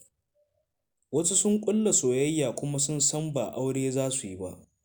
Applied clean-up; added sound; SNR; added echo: none; none; none; none.